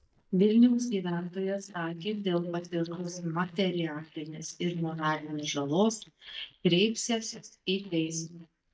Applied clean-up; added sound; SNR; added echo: neural mask model DeepFilterNet 3.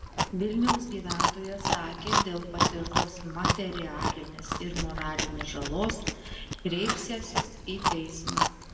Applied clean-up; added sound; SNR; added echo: none; Chewing, mastication; -3 dB; reverberation time 1.4 s.